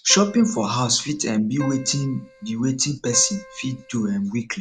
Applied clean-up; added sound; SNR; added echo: none; Keyboard (musical); 18 dB; none.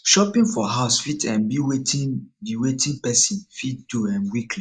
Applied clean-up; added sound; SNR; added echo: neural mask model Resemble Enhance denoiser.